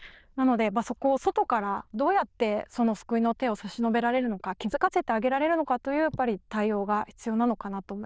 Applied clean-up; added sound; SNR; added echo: neural diffusion model UNIVERSE++.